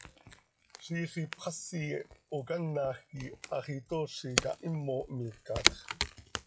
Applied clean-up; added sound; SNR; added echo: classical method log-MMSE.